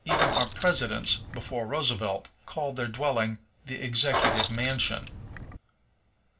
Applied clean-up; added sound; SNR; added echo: none; Keys jangling; -2 dB; reverberation time 0.2 s.